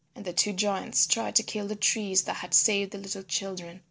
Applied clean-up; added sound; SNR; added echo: none; none; none; none.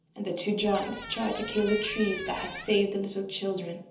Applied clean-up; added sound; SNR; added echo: none; Squeak; 11 dB; reverberation time 1.2 s.